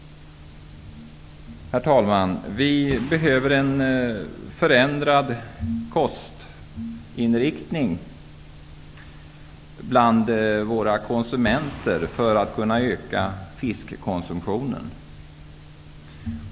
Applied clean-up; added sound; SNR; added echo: none; Boom; 15 dB; none.